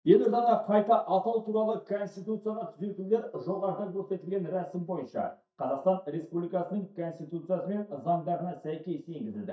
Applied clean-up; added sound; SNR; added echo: neural mask model DeepFilterNet 3.